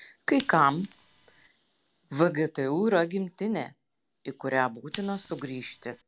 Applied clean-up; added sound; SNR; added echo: none; Scissors; 16 dB; none.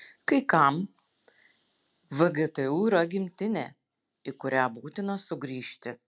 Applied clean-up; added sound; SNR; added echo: none; none; none; none.